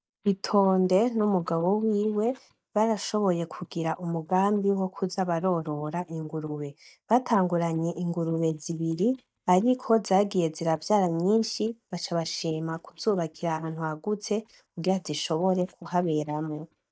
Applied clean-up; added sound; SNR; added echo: neural mask model DeepFilterNet 3.